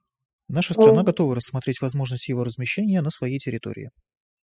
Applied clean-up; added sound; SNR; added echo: classical method spectral subtraction.